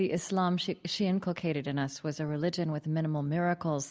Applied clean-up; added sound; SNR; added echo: none; none; none; none.